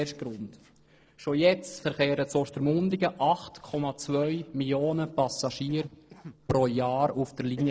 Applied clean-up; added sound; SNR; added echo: neural separator model SepFormer DNS4.